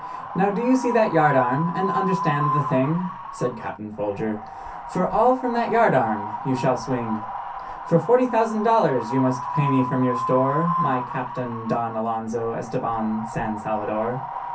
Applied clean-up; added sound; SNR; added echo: none; Wind; 7 dB; reverberation time 0.3 s.